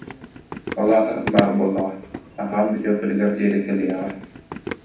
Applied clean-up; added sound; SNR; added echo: none; Run; 10 dB; reverberation time 0.7 s.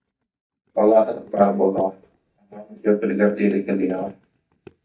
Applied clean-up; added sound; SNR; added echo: neural mask model DeepFilterNet 3.